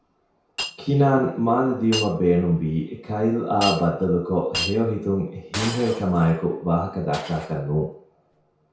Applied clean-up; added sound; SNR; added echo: none; Shatter; 13 dB; reverberation time 0.6 s.